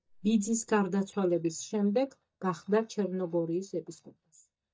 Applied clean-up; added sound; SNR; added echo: neural mask model DeepFilterNet 3.